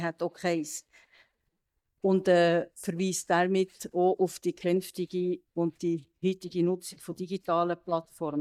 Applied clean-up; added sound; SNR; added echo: neural mask model DeepFilterNet 3.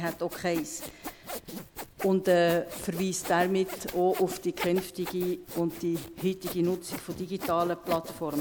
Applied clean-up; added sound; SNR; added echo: none; Sawing; 12 dB; none.